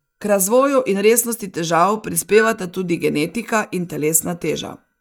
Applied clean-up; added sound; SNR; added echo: neural mask model DeepFilterNet 3.